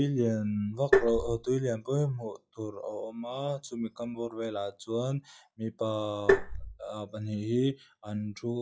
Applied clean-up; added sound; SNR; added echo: classical method log-MMSE.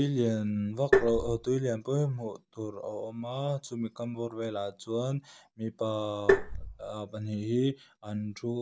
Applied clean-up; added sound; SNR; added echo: none; Tap; -5 dB; none.